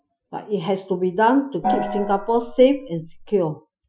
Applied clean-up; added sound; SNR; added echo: classical method Wiener filter.